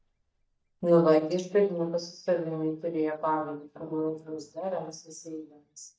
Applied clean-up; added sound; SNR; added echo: neural mask model DeepFilterNet 3.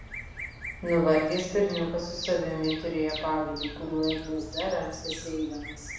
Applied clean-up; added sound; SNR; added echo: none; Bird vocalization, bird call, bird song; 10 dB; reverberation time 0.7 s.